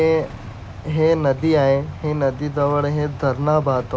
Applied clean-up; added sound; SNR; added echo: none; Idling / Engine starting / Motorcycle / Accelerating, revving, vroom; 16 dB; none.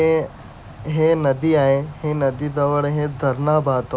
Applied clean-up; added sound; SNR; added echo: none; none; none; none.